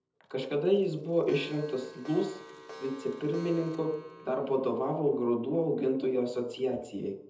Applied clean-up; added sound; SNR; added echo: none; Clock; 20 dB; reverberation time 0.8 s.